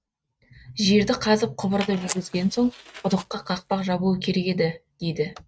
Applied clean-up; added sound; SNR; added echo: neural mask model RNNoise.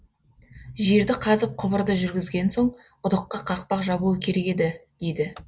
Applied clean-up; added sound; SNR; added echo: none; none; none; none.